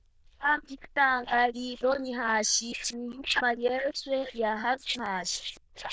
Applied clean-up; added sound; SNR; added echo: neural diffusion model UNIVERSE++.